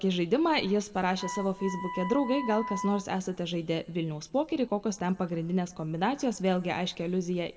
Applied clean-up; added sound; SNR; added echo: none; Wind instrument, woodwind instrument; 11 dB; reverberation time 1.3 s.